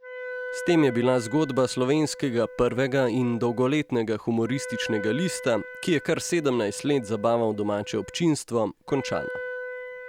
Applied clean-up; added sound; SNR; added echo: none; Wind instrument, woodwind instrument; 13 dB; none.